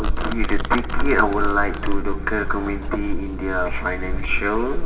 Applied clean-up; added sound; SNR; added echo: none; Domestic sounds, home sounds; -2 dB; reverberation time 1.8 s.